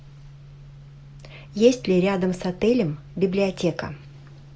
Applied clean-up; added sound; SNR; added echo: none; none; none; none.